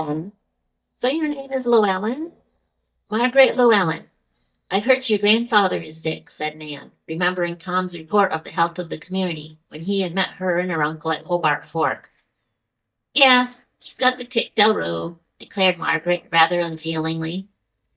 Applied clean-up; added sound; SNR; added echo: neural mask model DeepFilterNet 3.